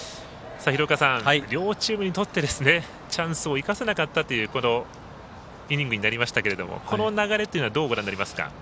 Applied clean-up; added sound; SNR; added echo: none; none; none; none.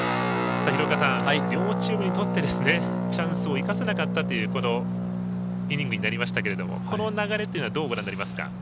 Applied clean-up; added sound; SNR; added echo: none; Guitar; -2 dB; none.